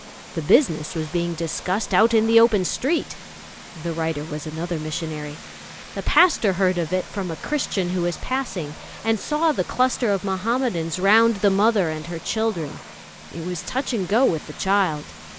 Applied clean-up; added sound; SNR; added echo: none; Vehicle; 17 dB; none.